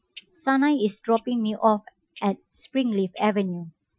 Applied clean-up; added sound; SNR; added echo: classical method Wiener filter.